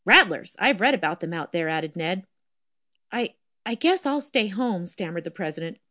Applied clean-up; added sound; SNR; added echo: none; none; none; none.